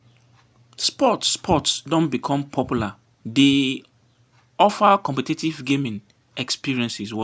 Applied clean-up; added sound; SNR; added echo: none; none; none; none.